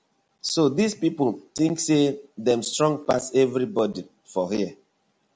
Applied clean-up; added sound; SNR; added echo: none; none; none; none.